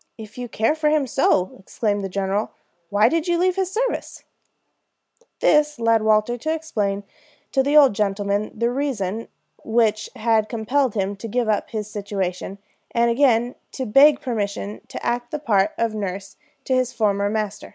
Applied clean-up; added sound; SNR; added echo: none; none; none; none.